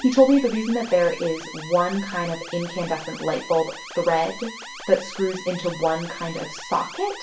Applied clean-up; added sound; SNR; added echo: none; Alarm; 14 dB; reverberation time 0.3 s.